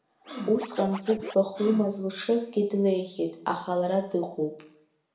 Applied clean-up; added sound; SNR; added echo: none; Scratching (performance technique); 13 dB; reverberation time 0.6 s.